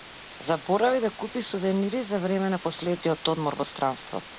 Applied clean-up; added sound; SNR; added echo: neural mask model Resemble Enhance denoiser.